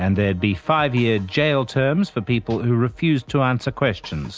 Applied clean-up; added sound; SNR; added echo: none; none; none; none.